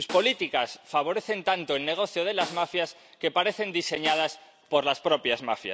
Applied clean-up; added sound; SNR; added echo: none; Snare drum; 17 dB; none.